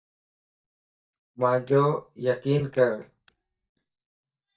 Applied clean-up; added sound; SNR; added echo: neural mask model DeepFilterNet 3.